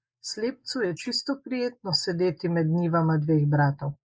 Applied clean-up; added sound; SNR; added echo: neural mask model Resemble Enhance denoiser.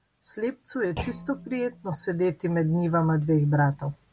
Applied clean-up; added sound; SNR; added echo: none; Thump, thud; 17 dB; none.